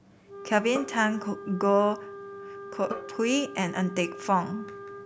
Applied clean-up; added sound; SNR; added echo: none; Drum + Wind instrument, woodwind instrument; 12 dB; none.